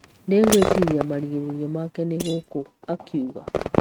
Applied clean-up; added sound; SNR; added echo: neural mask model RNNoise.